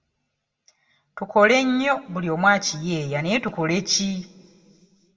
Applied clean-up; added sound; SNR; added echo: none; none; none; reverberation time 1.0 s.